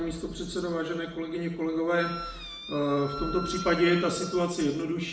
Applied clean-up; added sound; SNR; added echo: none; Wind instrument, woodwind instrument; 11 dB; reverberation time 0.7 s.